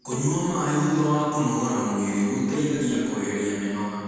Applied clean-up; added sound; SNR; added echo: none; Bowed string instrument; 18 dB; reverberation time 2.1 s.